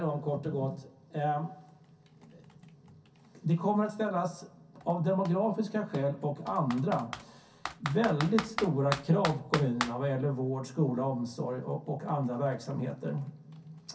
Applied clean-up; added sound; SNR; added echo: none; Computer keyboard; 13 dB; reverberation time 0.3 s.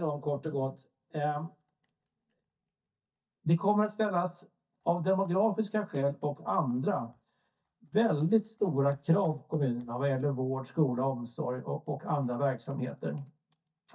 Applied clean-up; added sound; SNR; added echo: neural mask model DeepFilterNet 3.